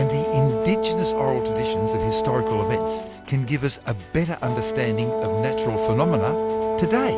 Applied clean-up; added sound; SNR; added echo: none; Brass instrument; -1 dB; none.